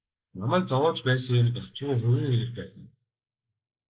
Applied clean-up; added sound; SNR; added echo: neural mask model Resemble Enhance denoiser.